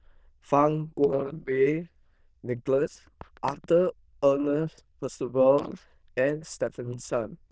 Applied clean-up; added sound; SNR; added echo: neural diffusion model UNIVERSE++.